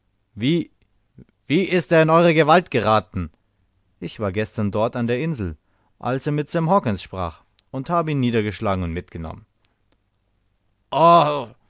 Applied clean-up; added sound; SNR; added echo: none; none; none; none.